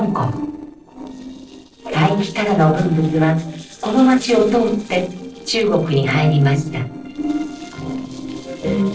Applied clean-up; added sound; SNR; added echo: neural separator model SepFormer DNS4.